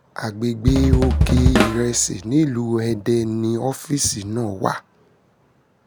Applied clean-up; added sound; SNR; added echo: none; Drum kit; -2 dB; none.